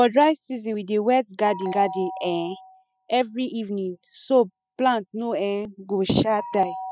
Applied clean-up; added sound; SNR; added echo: classical method spectral subtraction.